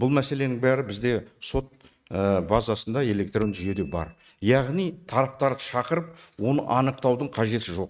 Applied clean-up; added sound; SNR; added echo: neural mask model RNNoise.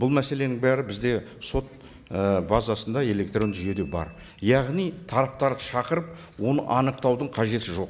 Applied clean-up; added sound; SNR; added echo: none; Bicycle bell; 17 dB; none.